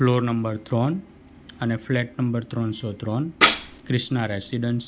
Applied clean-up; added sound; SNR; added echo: none; Tambourine; 0 dB; none.